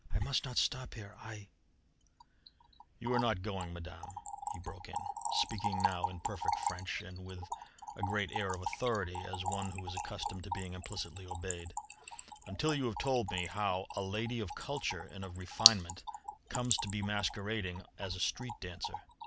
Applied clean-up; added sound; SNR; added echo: none; Trickle, dribble / Splash, splatter; 1 dB; none.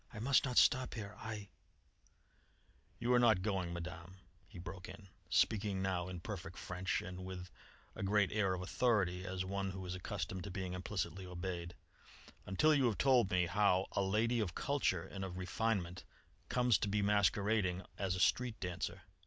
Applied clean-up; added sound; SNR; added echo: none; none; none; none.